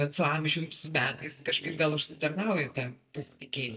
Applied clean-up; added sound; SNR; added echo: neural mask model DeepFilterNet 3.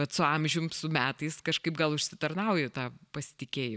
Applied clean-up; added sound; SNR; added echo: none; none; none; none.